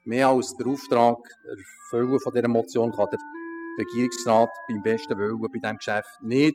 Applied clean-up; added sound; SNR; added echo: classical method spectral subtraction.